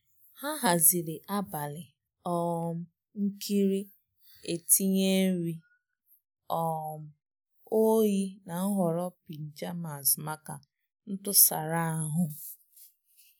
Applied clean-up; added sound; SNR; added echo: none; none; none; none.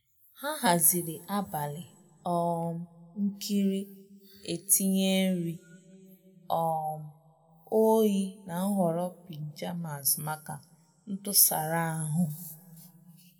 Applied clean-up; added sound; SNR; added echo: none; none; none; reverberation time 1.0 s.